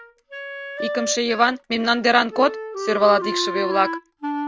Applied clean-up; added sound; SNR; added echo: none; Wind instrument, woodwind instrument; 7 dB; none.